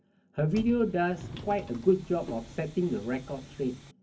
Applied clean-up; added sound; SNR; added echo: none; Subway, metro, underground; 15 dB; reverberation time 0.3 s.